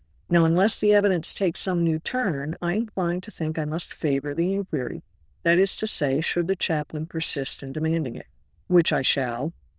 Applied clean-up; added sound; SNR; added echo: neural diffusion model UNIVERSE++.